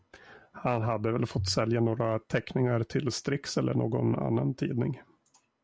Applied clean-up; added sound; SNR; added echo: none; none; none; none.